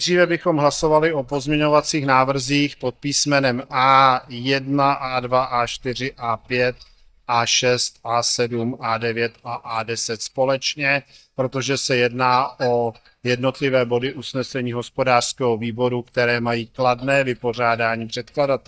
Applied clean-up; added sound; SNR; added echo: neural mask model DeepFilterNet 3.